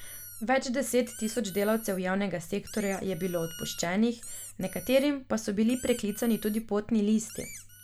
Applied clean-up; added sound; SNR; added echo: none; Squeak; 17 dB; none.